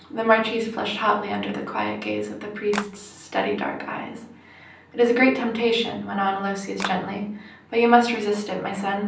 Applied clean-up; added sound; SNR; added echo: none; Clapping; 7 dB; reverberation time 0.6 s.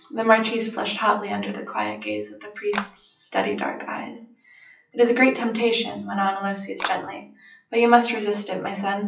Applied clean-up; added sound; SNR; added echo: classical method WPE with log-MMSE.